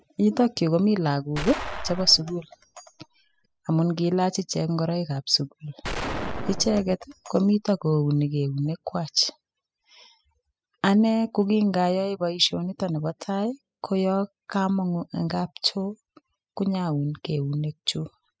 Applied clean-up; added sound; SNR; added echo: classical method spectral subtraction.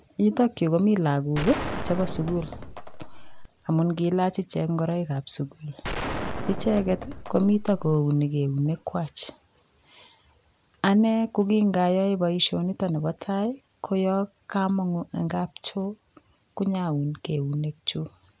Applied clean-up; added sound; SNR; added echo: none; Gunshot, gunfire; 8 dB; none.